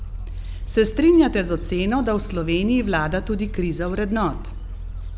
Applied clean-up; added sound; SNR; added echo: none; Gull, seagull; 8 dB; none.